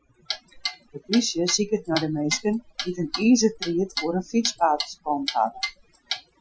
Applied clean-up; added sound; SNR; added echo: classical method Wiener filter.